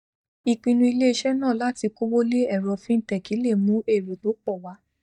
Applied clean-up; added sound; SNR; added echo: neural mask model DeepFilterNet 3.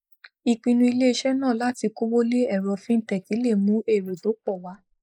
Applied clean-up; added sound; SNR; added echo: neural mask model Resemble Enhance denoiser.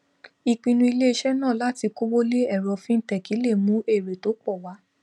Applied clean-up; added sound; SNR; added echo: none; none; none; none.